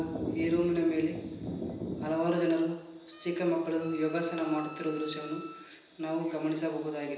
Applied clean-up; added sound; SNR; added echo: none; Wind instrument, woodwind instrument; 17 dB; reverberation time 0.9 s.